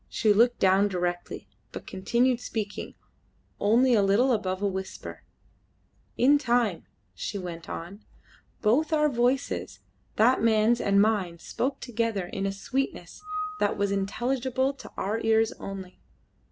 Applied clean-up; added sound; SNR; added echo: none; Screech / Glass; 11 dB; none.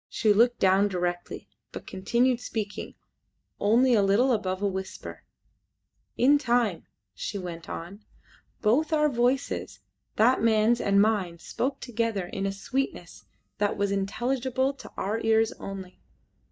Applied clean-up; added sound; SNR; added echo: neural mask model DeepFilterNet 3.